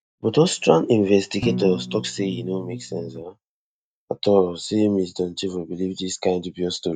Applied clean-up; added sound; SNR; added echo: neural mask model DeepFilterNet 3.